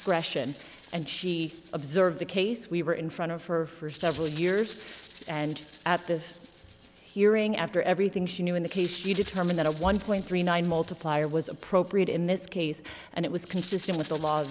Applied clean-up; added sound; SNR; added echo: none; Rattle (instrument); 12 dB; none.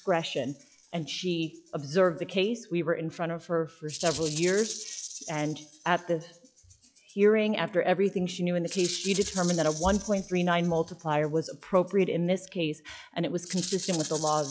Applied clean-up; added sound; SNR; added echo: classical method log-MMSE.